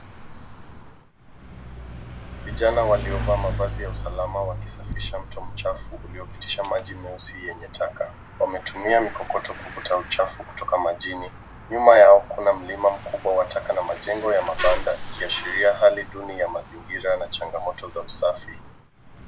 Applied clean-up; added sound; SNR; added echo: none; Mechanisms / Bicycle; 11 dB; none.